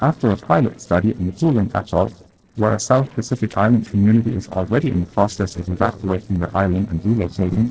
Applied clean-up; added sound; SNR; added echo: neural separator model SepFormer DNS4.